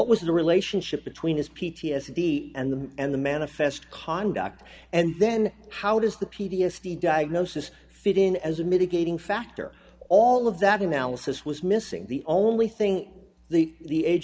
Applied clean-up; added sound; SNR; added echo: none; none; none; none.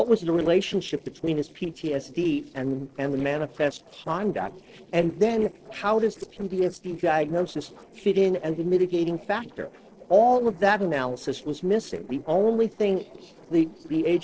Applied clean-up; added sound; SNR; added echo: neural separator model SepFormer DNS4.